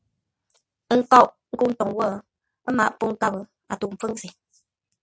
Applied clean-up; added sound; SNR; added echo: none; none; none; none.